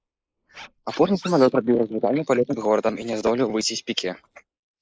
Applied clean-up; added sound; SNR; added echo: neural mask model Resemble Enhance denoiser.